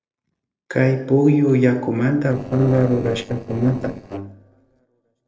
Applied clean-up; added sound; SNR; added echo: neural separator model SepFormer DNS4.